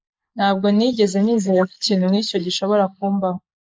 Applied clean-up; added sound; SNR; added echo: neural mask model Resemble Enhance denoiser.